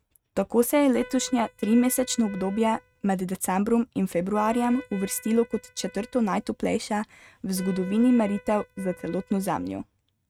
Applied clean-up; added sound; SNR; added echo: neural mask model RNNoise.